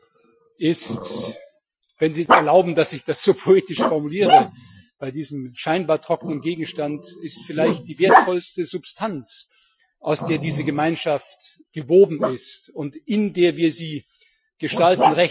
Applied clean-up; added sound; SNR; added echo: classical method Wiener filter.